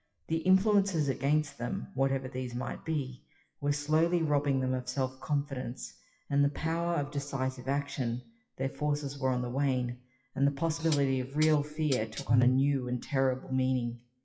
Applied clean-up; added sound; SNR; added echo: classical method WPE with log-MMSE.